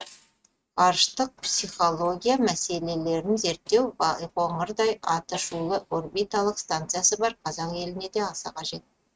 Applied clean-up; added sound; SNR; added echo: neural mask model RNNoise.